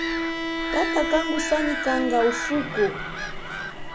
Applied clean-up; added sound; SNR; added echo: none; Gull, seagull / Bird vocalization, bird call, bird song + Bowed string instrument; 2 dB; none.